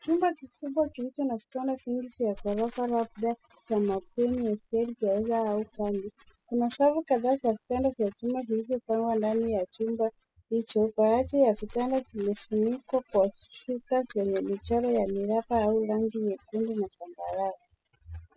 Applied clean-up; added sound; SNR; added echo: classical method spectral subtraction.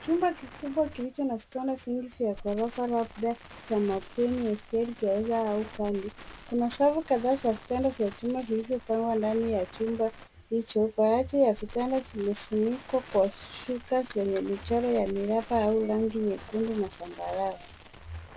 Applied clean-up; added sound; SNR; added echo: none; Crackle; 19 dB; none.